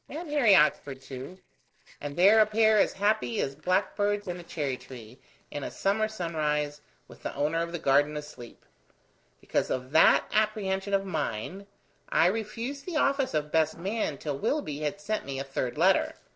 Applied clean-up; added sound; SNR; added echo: neural separator model SepFormer DNS4.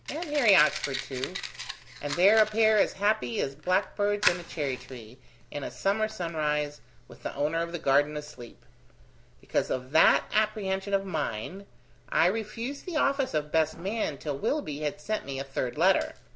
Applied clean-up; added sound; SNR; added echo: none; Fire; 13 dB; none.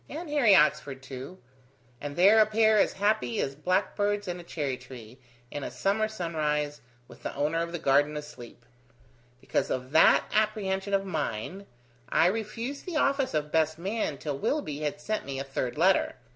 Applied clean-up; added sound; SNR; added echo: none; none; none; none.